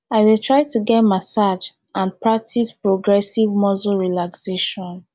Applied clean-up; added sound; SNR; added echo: none; none; none; none.